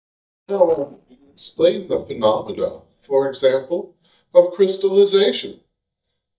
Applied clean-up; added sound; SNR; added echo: neural mask model DeepFilterNet 3.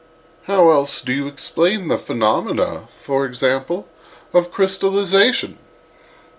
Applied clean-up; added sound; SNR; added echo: none; none; none; none.